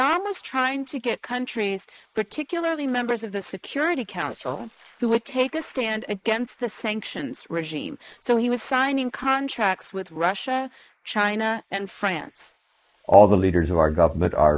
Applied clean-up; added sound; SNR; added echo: neural mask model Resemble Enhance denoiser.